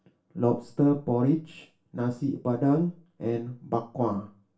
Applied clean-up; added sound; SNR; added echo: none; none; none; reverberation time 0.3 s.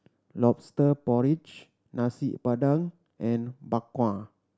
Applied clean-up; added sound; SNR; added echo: none; none; none; none.